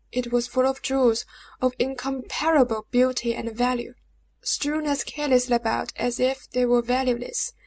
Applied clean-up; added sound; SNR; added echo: none; none; none; none.